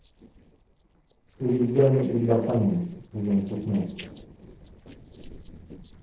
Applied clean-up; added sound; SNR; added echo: neural separator model SepFormer DNS4.